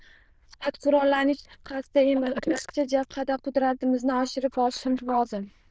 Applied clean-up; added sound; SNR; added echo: neural diffusion model UNIVERSE++.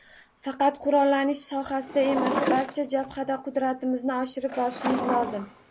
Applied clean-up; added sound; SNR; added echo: none; Drawer open or close; 7 dB; none.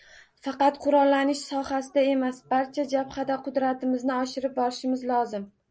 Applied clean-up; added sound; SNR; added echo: none; none; none; none.